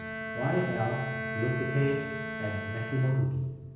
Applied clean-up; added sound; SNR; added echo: none; Bowed string instrument; 6 dB; reverberation time 1.1 s.